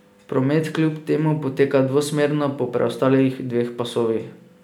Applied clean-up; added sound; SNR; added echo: none; none; none; none.